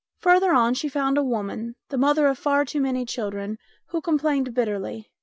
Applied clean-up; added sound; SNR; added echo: none; none; none; none.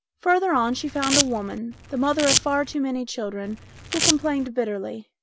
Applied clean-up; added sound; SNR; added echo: none; Domestic sounds, home sounds; 2 dB; none.